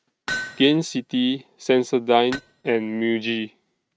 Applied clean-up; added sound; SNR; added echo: neural mask model RNNoise.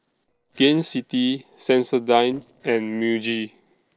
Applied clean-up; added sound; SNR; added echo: neural separator model SepFormer DNS4.